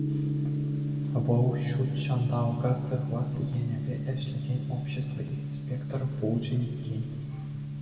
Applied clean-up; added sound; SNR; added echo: none; Gong; 0 dB; reverberation time 2.0 s.